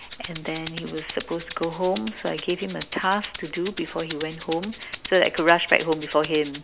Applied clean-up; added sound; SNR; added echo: none; Rattle (instrument); 14 dB; none.